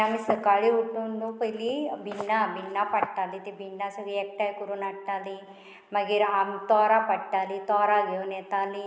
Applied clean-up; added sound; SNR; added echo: none; none; none; none.